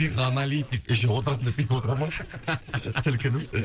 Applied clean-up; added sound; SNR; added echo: neural separator model SepFormer DNS4.